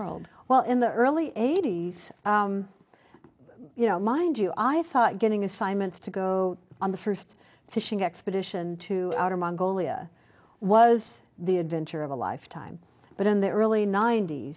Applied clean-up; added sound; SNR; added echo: neural mask model Resemble Enhance denoiser.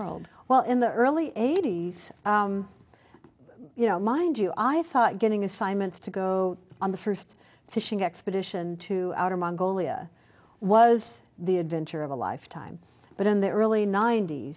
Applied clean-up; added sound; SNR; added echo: none; none; none; none.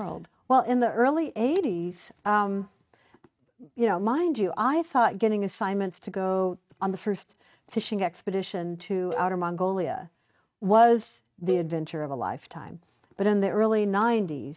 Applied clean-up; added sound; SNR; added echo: neural mask model RNNoise.